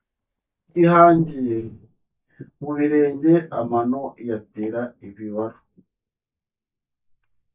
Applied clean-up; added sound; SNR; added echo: neural mask model DeepFilterNet 3.